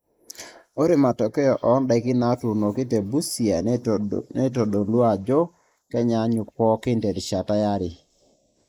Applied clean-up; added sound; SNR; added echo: neural mask model Resemble Enhance denoiser.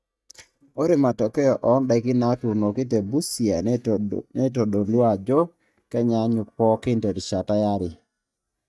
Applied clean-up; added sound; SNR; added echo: neural mask model DeepFilterNet 3.